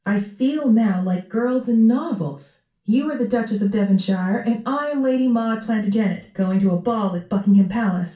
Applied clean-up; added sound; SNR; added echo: none; none; none; reverberation time 0.3 s.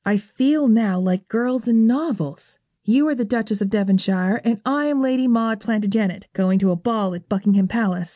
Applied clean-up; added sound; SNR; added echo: none; none; none; none.